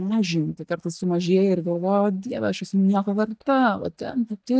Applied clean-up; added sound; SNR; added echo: neural mask model DeepFilterNet 3.